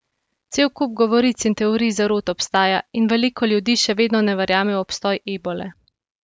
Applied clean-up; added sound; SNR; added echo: none; none; none; none.